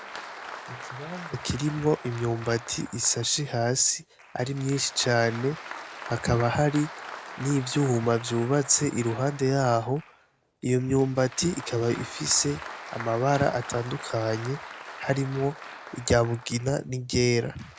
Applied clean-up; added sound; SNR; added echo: none; Applause; 15 dB; none.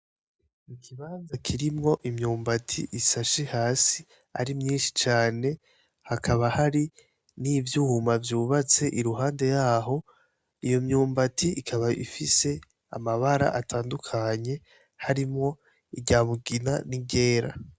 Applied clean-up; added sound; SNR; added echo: none; none; none; none.